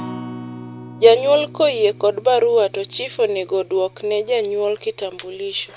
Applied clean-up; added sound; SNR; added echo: none; Acoustic guitar; 18 dB; none.